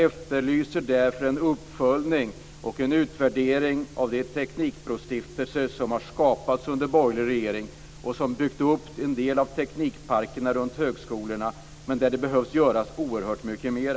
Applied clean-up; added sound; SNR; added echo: none; none; none; none.